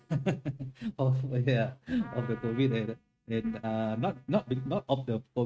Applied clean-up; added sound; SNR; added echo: neural mask model RNNoise.